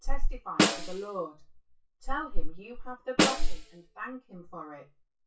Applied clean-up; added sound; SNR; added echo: classical method WPE with log-MMSE.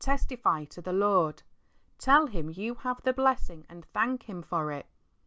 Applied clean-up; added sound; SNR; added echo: none; none; none; none.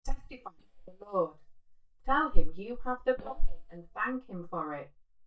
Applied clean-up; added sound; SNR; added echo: neural mask model DeepFilterNet 3.